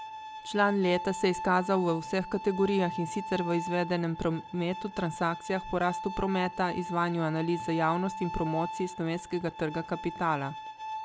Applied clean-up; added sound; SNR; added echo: none; Bowed string instrument; 10 dB; none.